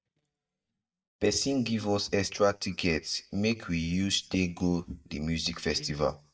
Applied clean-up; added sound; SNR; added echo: neural mask model DeepFilterNet 3.